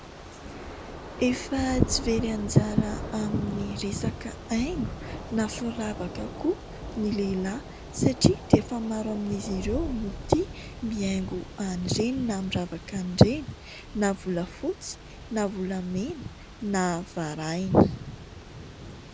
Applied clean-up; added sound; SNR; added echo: none; Thunder / Rain; 11 dB; none.